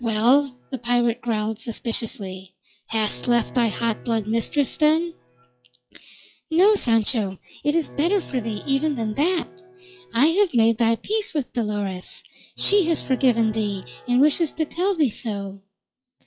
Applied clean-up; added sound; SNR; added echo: classical method log-MMSE.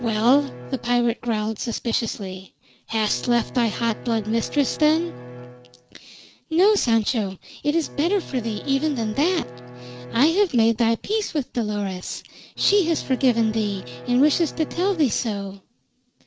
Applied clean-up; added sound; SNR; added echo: none; Bowed string instrument; 18 dB; none.